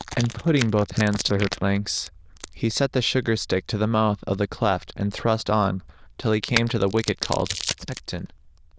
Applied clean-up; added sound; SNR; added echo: neural diffusion model UNIVERSE++.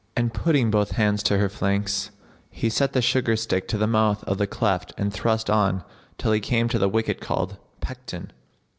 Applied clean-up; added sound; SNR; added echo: none; none; none; none.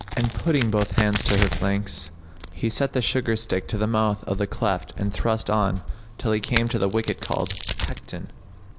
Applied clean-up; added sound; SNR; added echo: none; Crack; 5 dB; none.